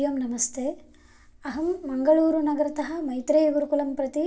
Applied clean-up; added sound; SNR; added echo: none; none; none; reverberation time 0.2 s.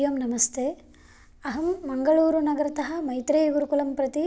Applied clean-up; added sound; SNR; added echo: none; none; none; none.